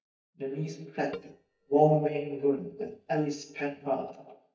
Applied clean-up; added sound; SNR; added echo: neural mask model DeepFilterNet 3.